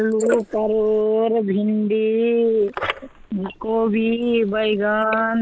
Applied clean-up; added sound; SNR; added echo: neural mask model Resemble Enhance denoiser.